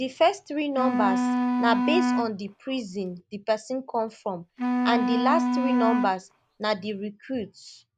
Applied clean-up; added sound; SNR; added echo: none; Wind instrument, woodwind instrument; -1 dB; none.